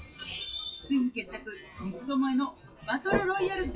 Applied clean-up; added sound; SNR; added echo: classical method WPE with log-MMSE.